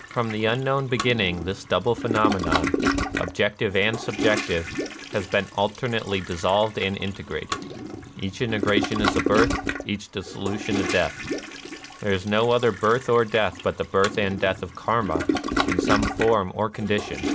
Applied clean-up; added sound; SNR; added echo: none; Toilet flush; 4 dB; none.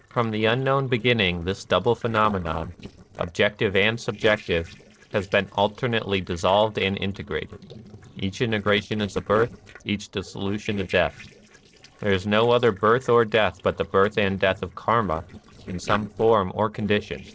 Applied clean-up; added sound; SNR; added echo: neural separator model SepFormer DNS4.